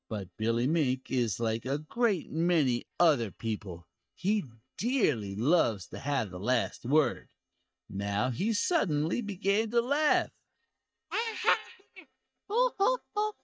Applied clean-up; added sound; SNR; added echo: neural mask model DeepFilterNet 3.